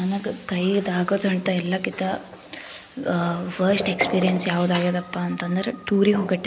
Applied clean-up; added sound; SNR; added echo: none; none; none; none.